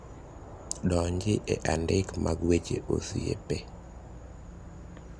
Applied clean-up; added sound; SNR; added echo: none; Insect / Frog; 13 dB; none.